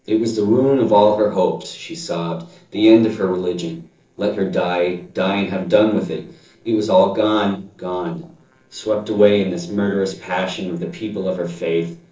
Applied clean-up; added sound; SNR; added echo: neural separator model SepFormer DNS4.